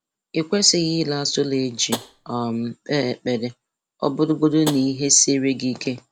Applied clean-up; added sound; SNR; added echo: none; Tap; 14 dB; none.